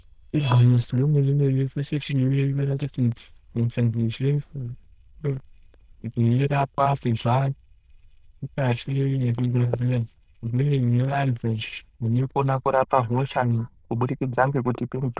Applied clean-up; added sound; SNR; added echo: neural diffusion model UNIVERSE++.